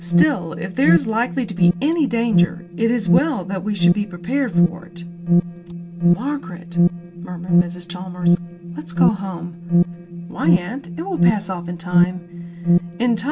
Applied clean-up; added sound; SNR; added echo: none; Alarm; -3 dB; none.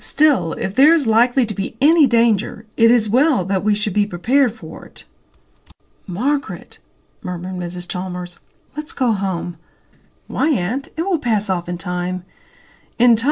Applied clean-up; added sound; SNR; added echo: none; none; none; none.